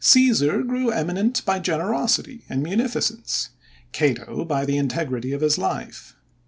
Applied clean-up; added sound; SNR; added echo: none; none; none; none.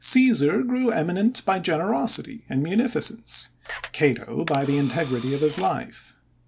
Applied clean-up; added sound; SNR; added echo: none; Camera; 15 dB; none.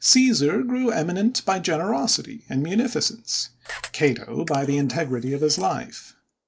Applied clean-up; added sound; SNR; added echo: neural mask model Resemble Enhance denoiser.